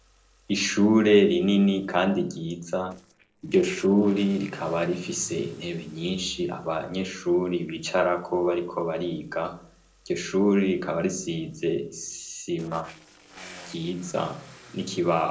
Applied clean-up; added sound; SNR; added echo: neural separator model SepFormer DNS4.